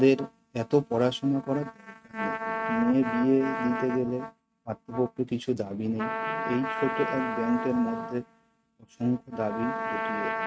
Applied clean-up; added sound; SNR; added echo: neural mask model RNNoise.